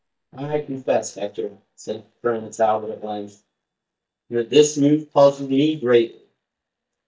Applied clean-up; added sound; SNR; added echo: neural mask model DeepFilterNet 3.